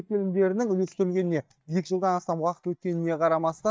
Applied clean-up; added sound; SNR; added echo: neural mask model DeepFilterNet 3.